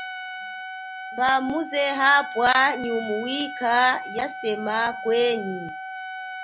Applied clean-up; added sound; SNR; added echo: none; Trumpet; 10 dB; none.